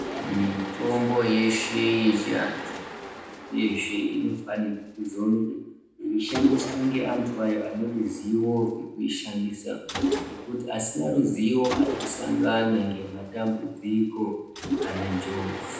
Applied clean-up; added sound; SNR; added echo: none; Mechanisms; 8 dB; reverberation time 0.8 s.